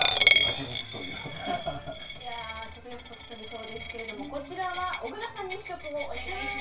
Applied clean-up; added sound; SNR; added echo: none; Coin (dropping); -5 dB; reverberation time 0.4 s.